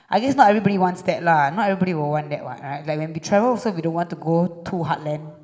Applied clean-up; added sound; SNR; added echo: none; none; none; reverberation time 1.1 s.